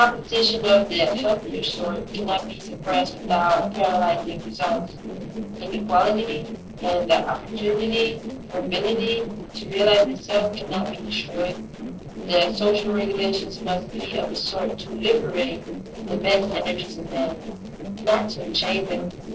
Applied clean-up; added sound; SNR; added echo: neural separator model SepFormer DNS4.